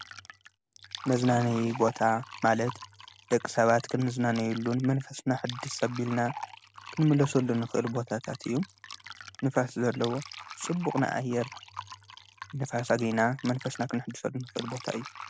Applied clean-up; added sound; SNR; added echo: none; Fill (with liquid); 16 dB; none.